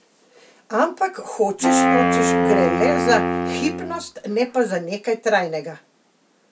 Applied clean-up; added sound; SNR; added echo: none; Wind instrument, woodwind instrument; -3 dB; none.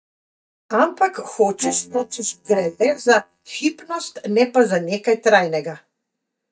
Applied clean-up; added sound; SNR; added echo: neural mask model DeepFilterNet 3.